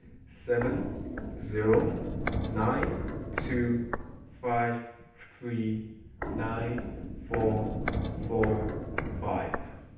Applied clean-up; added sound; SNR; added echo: none; Walk, footsteps; 3 dB; reverberation time 0.9 s.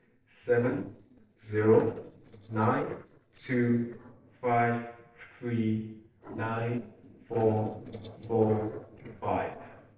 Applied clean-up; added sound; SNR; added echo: neural separator model SepFormer DNS4.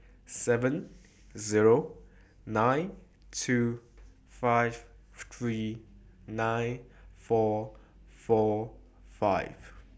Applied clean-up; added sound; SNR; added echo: none; none; none; none.